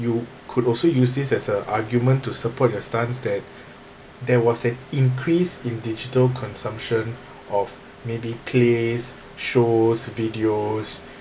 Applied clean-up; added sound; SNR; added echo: none; none; none; none.